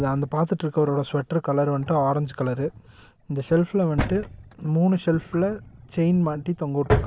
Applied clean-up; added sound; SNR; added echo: none; Drawer open or close; 10 dB; none.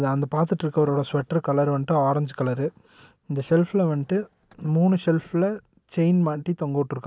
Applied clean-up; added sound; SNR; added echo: none; none; none; none.